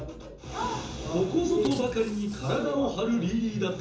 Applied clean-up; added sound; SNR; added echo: none; Bicycle; 20 dB; reverberation time 0.7 s.